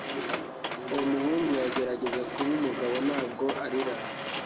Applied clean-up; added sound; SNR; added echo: none; Mechanisms; 5 dB; reverberation time 1.6 s.